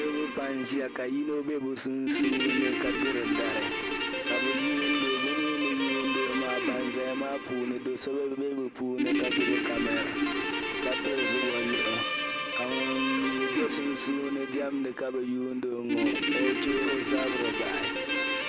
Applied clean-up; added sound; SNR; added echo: none; Guitar; -1 dB; none.